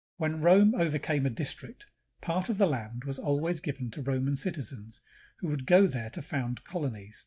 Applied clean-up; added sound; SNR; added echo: neural mask model DeepFilterNet 3.